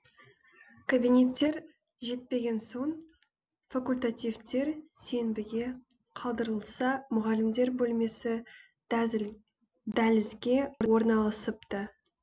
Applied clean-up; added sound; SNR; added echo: none; none; none; none.